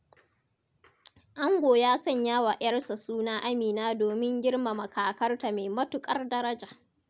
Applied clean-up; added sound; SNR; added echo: none; none; none; none.